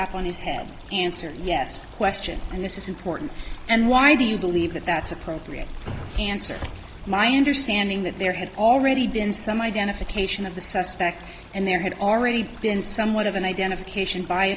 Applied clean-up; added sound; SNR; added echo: none; Stream; 18 dB; none.